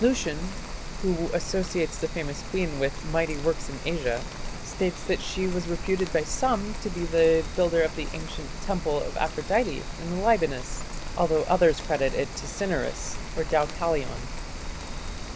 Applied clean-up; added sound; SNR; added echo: none; Rain; 6 dB; none.